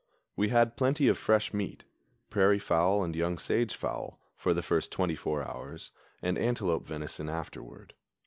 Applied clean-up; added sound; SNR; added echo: none; none; none; none.